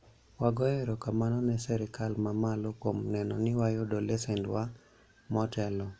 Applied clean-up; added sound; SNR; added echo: none; none; none; none.